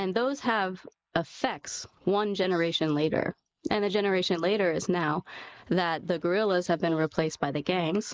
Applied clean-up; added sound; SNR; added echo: neural mask model Resemble Enhance denoiser.